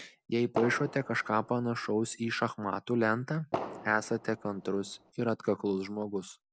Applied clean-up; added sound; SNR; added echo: none; Fireworks; 10 dB; none.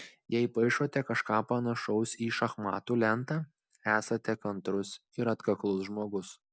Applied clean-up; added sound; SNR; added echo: none; none; none; none.